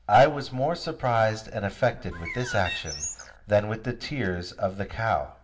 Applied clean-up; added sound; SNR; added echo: none; Bird; 9 dB; reverberation time 0.7 s.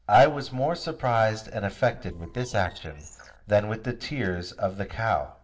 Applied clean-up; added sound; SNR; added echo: neural separator model SepFormer DNS4.